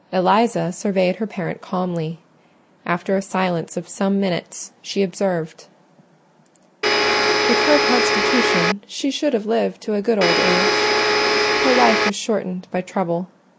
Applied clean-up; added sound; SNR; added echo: none; Domestic sounds, home sounds; -5 dB; none.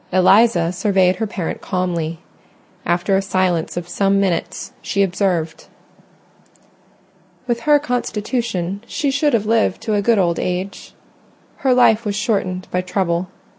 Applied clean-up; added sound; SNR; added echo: none; none; none; none.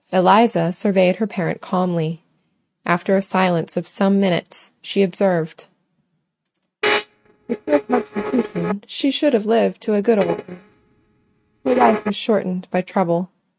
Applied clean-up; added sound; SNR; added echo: neural mask model RNNoise.